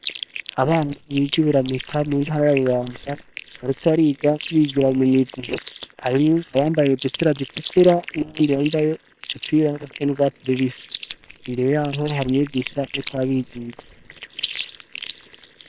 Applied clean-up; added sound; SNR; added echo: neural separator model SepFormer WHAM!.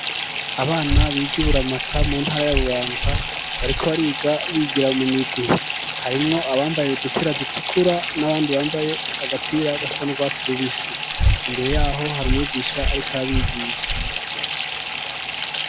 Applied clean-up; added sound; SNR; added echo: none; Breathing + Fill (with liquid) / Bathtub (filling or washing); 0 dB; none.